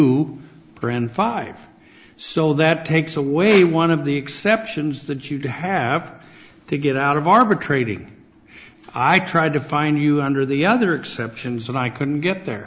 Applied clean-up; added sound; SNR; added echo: none; none; none; none.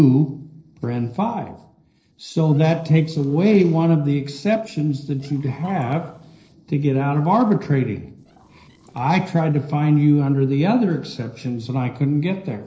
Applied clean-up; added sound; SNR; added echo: neural separator model SepFormer DNS4.